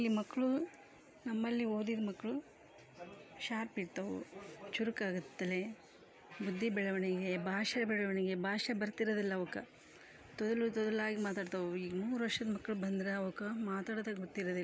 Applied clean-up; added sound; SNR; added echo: none; none; none; none.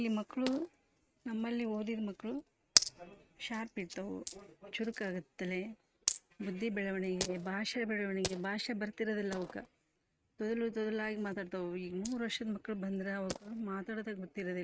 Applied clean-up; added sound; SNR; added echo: neural mask model RNNoise.